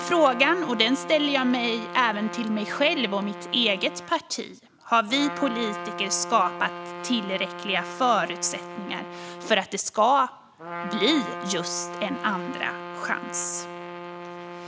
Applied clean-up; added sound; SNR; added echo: none; Trumpet; 10 dB; none.